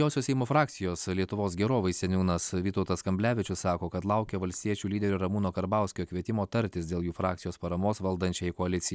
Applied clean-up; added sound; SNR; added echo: none; none; none; none.